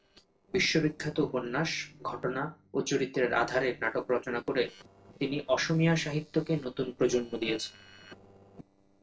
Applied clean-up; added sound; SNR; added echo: neural separator model SepFormer DNS4.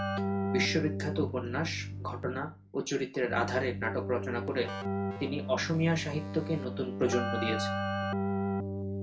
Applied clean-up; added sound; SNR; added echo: none; Keyboard (musical); 2 dB; reverberation time 0.3 s.